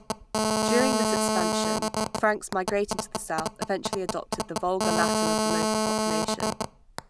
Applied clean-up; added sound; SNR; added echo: none; Telephone; -3 dB; none.